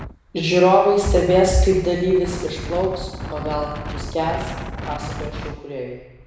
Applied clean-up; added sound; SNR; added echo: none; Wind; 11 dB; reverberation time 1.0 s.